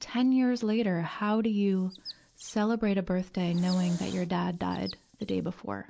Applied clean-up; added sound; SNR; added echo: none; Chirp, tweet + Hiss; 19 dB; none.